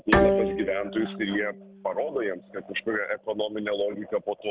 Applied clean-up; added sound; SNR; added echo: none; Bowed string instrument; 0 dB; none.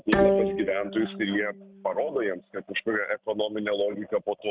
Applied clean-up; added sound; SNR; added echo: neural mask model RNNoise.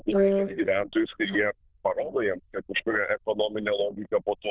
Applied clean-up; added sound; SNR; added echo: neural diffusion model UNIVERSE++.